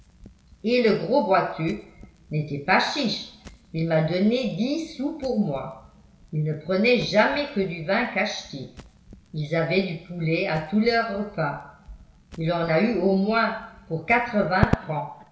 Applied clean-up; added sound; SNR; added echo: none; Crackle; 14 dB; reverberation time 0.9 s.